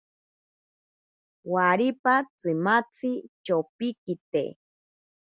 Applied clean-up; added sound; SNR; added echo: none; none; none; none.